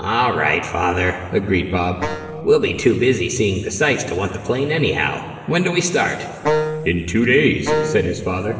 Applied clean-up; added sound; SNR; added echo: neural separator model SepFormer DNS4.